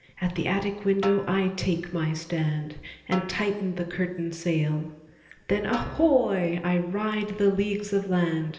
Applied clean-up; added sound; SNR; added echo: none; Snare drum; 17 dB; reverberation time 1.4 s.